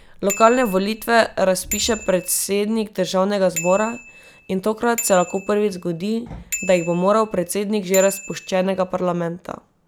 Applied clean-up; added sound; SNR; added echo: none; Bicycle bell; 14 dB; none.